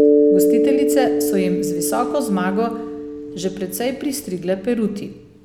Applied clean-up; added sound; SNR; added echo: none; Mallet percussion; -3 dB; none.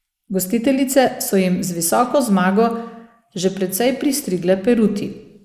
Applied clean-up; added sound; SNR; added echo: neural mask model Resemble Enhance denoiser.